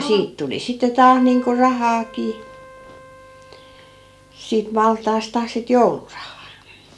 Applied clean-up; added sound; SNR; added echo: none; Keyboard (musical); 20 dB; none.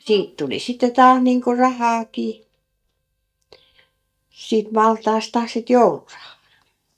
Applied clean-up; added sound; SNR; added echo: neural mask model DeepFilterNet 3.